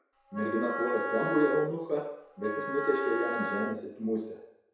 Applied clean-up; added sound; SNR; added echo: none; Wind instrument, woodwind instrument; 5 dB; reverberation time 0.7 s.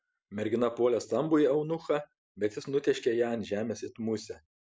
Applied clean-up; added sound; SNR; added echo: none; none; none; none.